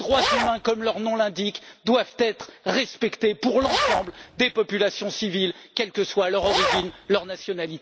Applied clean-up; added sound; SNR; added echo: none; Zipper (clothing); 2 dB; none.